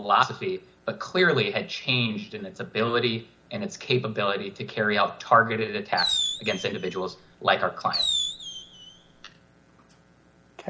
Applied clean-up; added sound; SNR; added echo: none; Fireworks; 3 dB; none.